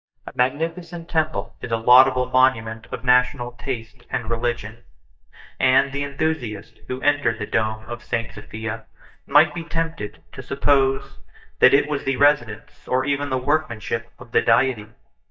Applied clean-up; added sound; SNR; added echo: neural mask model DeepFilterNet 3.